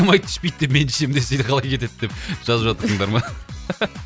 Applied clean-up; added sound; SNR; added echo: none; none; none; none.